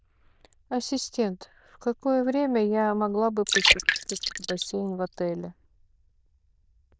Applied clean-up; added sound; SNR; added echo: neural diffusion model UNIVERSE++.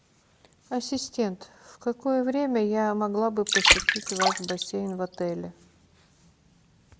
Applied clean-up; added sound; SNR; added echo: none; Water; -1 dB; none.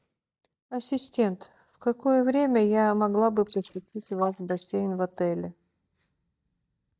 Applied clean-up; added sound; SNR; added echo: neural mask model DeepFilterNet 3.